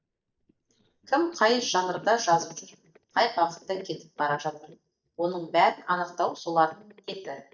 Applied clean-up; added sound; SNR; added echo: neural mask model DeepFilterNet 3.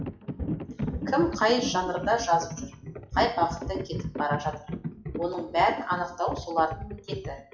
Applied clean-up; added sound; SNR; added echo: classical method WPE with log-MMSE.